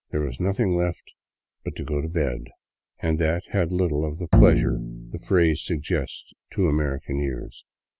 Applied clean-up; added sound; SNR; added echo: none; Bowed string instrument; -2 dB; none.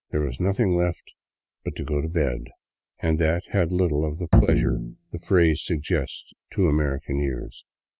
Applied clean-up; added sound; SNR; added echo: neural mask model RNNoise.